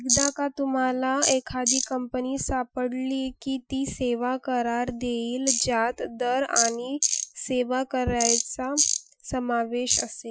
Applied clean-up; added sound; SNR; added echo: classical method Wiener filter.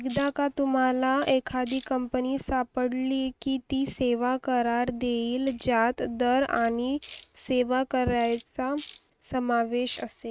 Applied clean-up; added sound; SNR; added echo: neural mask model RNNoise.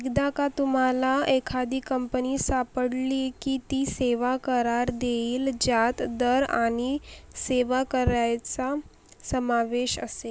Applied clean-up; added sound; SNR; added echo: none; none; none; none.